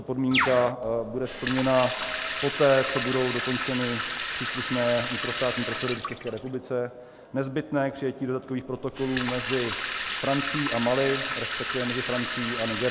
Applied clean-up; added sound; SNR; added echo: none; Bird + Sink (filling or washing) / Water tap, faucet; 1 dB; none.